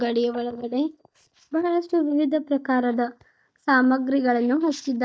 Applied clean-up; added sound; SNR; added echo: neural mask model DeepFilterNet 3.